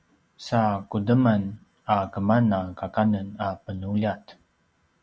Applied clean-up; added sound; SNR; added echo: none; none; none; none.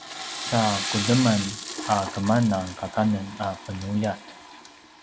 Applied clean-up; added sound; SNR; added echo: none; Toilet flush / Water; 9 dB; none.